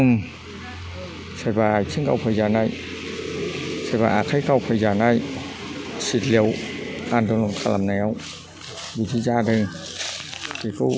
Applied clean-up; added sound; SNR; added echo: none; none; none; none.